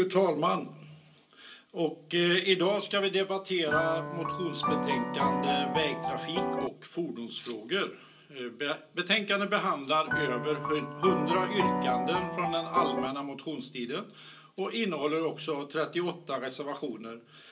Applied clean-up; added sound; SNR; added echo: none; Piano; 0 dB; reverberation time 0.2 s.